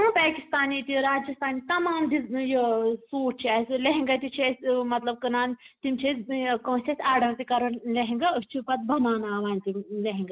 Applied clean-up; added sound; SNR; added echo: none; none; none; none.